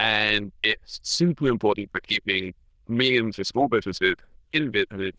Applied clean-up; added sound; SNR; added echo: neural diffusion model UNIVERSE++.